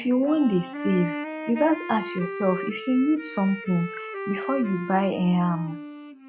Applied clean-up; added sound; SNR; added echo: classical method log-MMSE.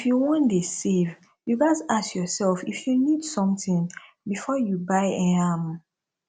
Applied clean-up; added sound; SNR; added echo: none; none; none; none.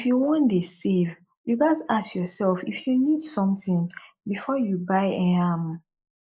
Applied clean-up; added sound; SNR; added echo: neural mask model Resemble Enhance denoiser.